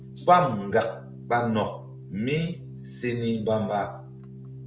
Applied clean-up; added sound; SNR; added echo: none; Organ; 15 dB; none.